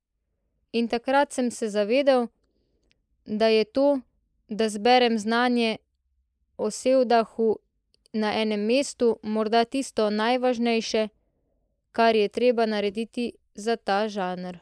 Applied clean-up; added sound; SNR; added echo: neural mask model Resemble Enhance denoiser.